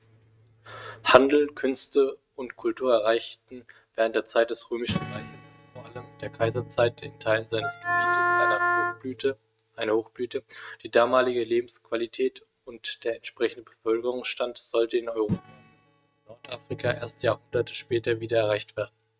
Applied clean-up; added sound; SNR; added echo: neural mask model RNNoise.